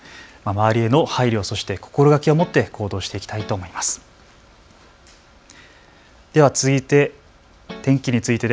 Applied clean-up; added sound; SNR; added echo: none; Guitar; 18 dB; none.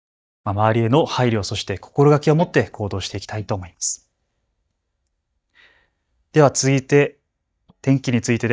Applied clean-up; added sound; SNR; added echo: neural mask model DeepFilterNet 3.